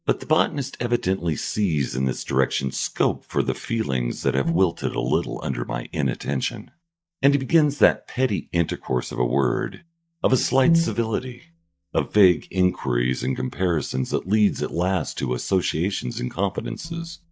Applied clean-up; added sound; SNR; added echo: neural mask model DeepFilterNet 3.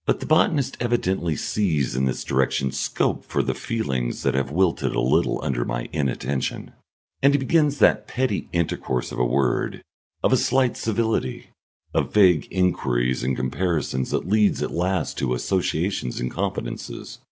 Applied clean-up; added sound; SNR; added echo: none; none; none; none.